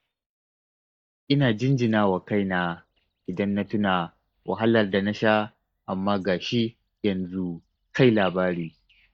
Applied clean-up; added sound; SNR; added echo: neural mask model DeepFilterNet 3.